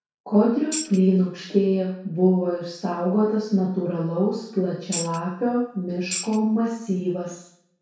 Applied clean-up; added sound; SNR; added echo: none; Tambourine; 11 dB; reverberation time 0.6 s.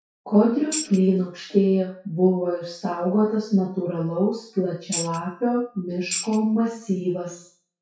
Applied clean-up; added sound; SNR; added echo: classical method WPE with log-MMSE.